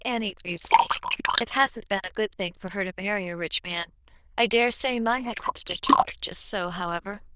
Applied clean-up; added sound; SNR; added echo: neural diffusion model UNIVERSE++.